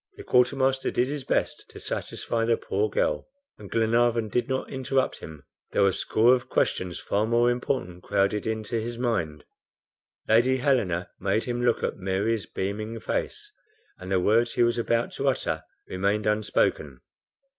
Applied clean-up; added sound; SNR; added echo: none; none; none; none.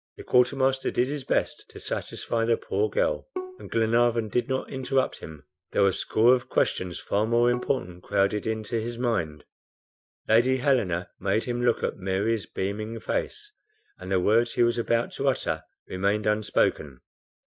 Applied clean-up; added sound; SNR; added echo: neural mask model DeepFilterNet 3.